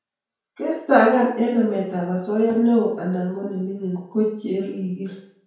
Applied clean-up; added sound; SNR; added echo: none; none; none; reverberation time 0.5 s.